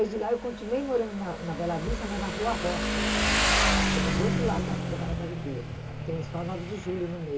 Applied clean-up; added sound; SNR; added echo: none; Motorcycle; -3 dB; reverberation time 0.2 s.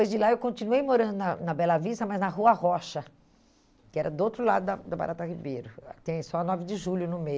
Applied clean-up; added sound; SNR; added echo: none; none; none; none.